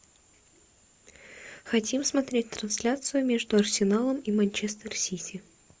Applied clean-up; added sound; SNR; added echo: none; none; none; none.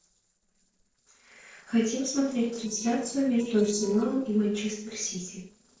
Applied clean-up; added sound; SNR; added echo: neural separator model SepFormer DNS4.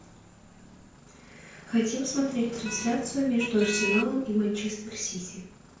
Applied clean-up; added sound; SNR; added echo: none; Motor vehicle (road); 10 dB; reverberation time 0.5 s.